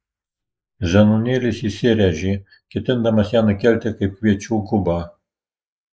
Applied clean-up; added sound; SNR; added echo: neural mask model Resemble Enhance denoiser.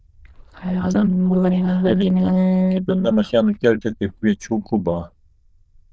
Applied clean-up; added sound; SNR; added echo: neural diffusion model UNIVERSE++.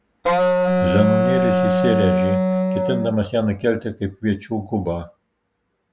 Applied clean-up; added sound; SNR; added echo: none; Wind instrument, woodwind instrument; -5 dB; none.